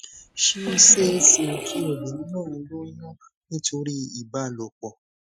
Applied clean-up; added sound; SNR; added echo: classical method Wiener filter.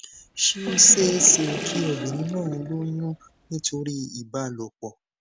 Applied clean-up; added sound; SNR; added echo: none; Sink (filling or washing) / Water; 9 dB; none.